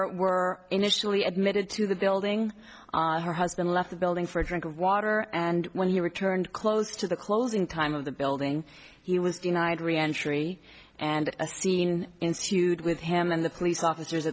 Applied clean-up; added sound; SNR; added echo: none; none; none; none.